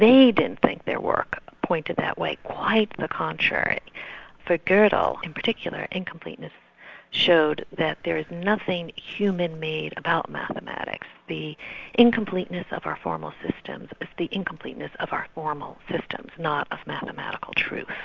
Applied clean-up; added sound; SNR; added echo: none; none; none; none.